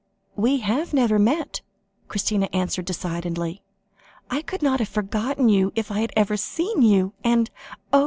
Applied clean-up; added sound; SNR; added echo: none; none; none; none.